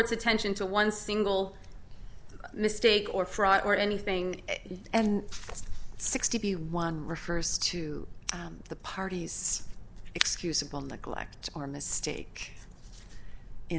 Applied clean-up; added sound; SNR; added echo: none; none; none; none.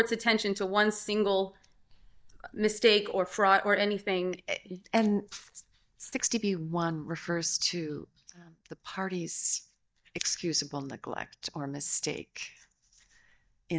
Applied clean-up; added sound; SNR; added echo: neural mask model DeepFilterNet 3.